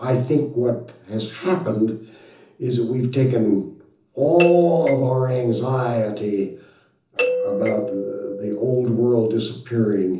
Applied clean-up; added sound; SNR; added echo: none; Doorbell; 5 dB; reverberation time 0.7 s.